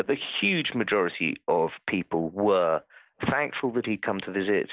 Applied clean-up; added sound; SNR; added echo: none; none; none; none.